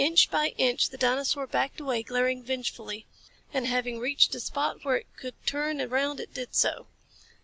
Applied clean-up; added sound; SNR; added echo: none; none; none; none.